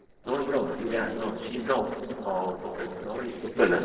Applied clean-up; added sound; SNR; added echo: neural separator model SepFormer DNS4.